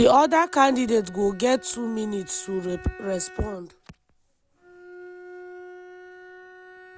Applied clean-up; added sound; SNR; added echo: none; Bowed string instrument; 20 dB; none.